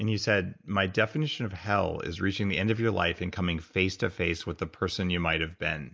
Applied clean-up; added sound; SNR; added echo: neural mask model Resemble Enhance denoiser.